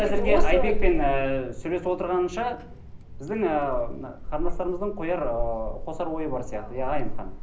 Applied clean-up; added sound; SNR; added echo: none; Wind; -1 dB; reverberation time 0.5 s.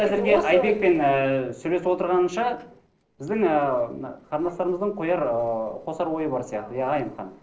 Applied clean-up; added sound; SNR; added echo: neural separator model SepFormer DNS4.